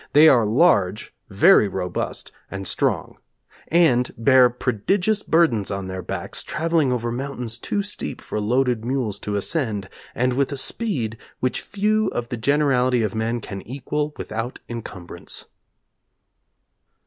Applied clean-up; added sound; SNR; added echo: none; none; none; none.